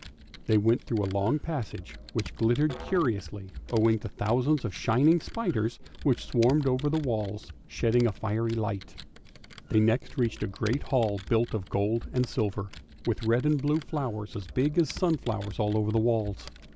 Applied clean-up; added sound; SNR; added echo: none; Musical instrument + Computer keyboard; 17 dB; none.